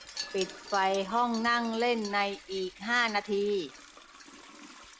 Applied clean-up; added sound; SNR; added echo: none; Toilet flush + Wind chime; 15 dB; none.